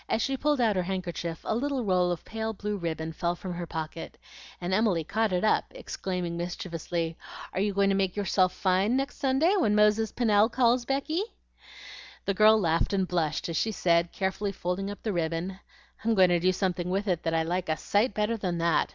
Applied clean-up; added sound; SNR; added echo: none; none; none; none.